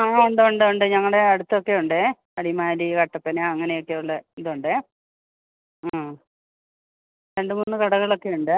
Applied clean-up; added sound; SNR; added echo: neural separator model SepFormer DNS4.